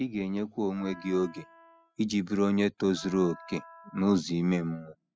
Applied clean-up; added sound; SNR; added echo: classical method spectral subtraction.